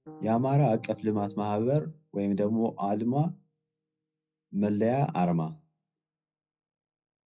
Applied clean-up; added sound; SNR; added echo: classical method WPE with log-MMSE.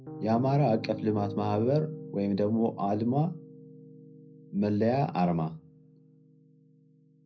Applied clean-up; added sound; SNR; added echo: none; Piano; 14 dB; reverberation time 0.3 s.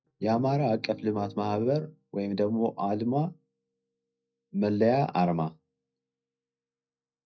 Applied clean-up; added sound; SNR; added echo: neural mask model DeepFilterNet 3.